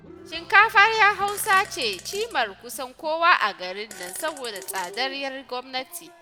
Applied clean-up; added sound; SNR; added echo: none; Cheering + Fart; 20 dB; none.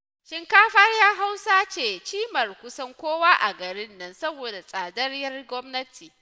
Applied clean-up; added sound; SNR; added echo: none; none; none; none.